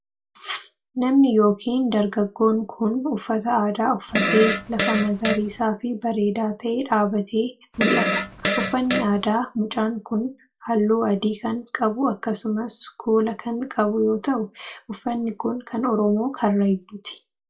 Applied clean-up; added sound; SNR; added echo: none; Fart; 1 dB; reverberation time 0.2 s.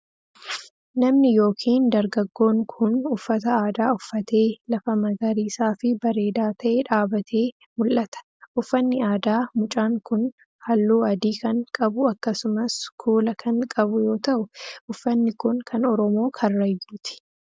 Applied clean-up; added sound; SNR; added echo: none; none; none; none.